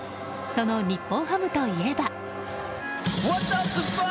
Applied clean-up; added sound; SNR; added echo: none; Trumpet; 16 dB; none.